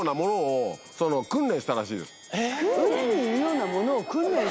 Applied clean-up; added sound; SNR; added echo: none; none; none; none.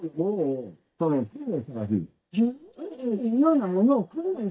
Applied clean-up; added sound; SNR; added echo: neural mask model DeepFilterNet 3.